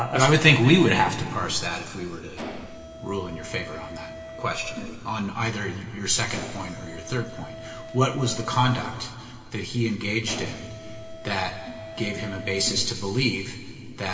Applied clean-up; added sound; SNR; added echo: none; Mechanisms; 15 dB; reverberation time 2.3 s.